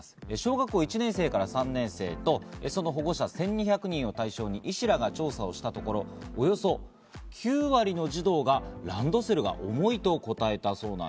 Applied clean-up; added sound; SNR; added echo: none; none; none; none.